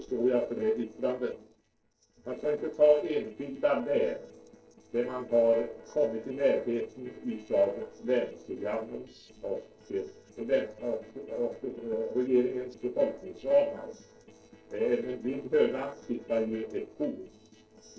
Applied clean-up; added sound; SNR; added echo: neural separator model SepFormer DNS4.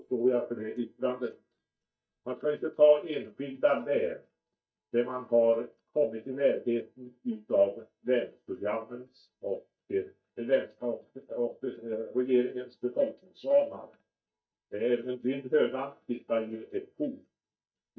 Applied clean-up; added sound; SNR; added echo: neural mask model DeepFilterNet 3.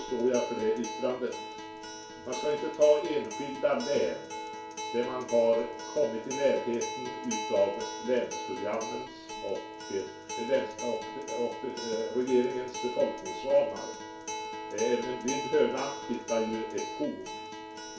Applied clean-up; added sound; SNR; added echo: none; Acoustic guitar; 8 dB; reverberation time 0.2 s.